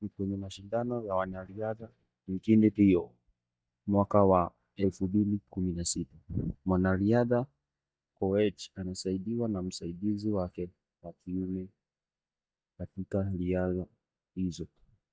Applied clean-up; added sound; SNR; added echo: neural mask model DeepFilterNet 3.